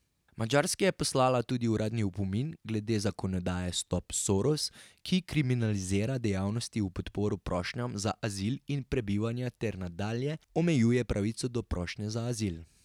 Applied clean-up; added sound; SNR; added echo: none; none; none; none.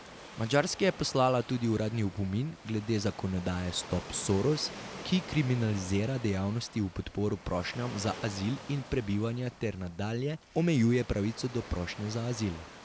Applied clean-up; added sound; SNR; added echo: none; Waves, surf; 15 dB; none.